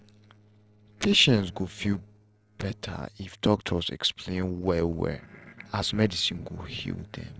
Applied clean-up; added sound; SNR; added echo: neural separator model SepFormer DNS4.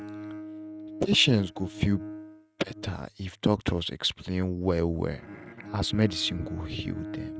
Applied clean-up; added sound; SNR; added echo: neural mask model RNNoise.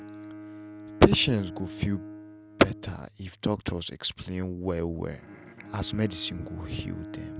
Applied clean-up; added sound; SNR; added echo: none; Bowed string instrument; 14 dB; none.